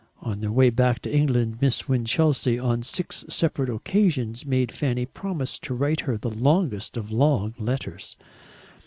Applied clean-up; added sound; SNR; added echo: none; none; none; none.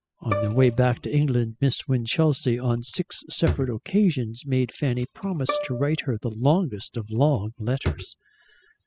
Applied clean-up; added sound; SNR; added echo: classical method spectral subtraction.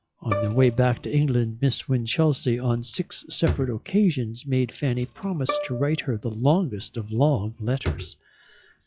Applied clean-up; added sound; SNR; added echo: classical method log-MMSE.